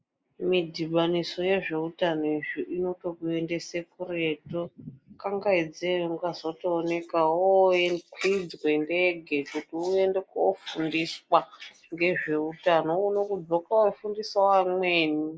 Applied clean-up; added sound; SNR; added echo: neural mask model Resemble Enhance denoiser.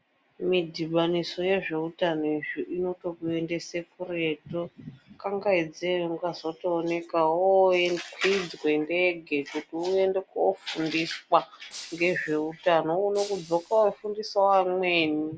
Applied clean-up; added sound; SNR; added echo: none; Shatter; 20 dB; none.